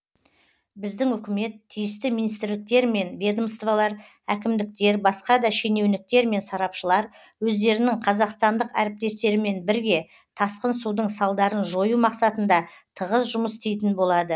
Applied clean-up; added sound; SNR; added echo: none; none; none; none.